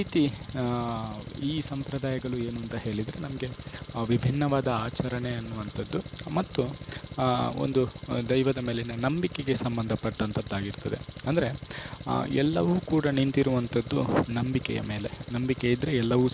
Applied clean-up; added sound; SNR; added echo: none; Engine; 13 dB; none.